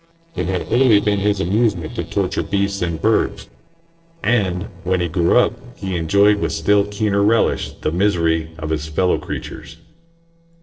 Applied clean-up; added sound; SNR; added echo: neural separator model SepFormer DNS4.